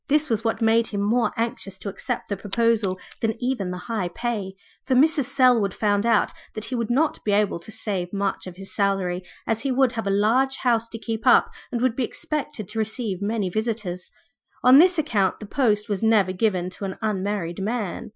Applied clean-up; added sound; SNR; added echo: classical method Wiener filter.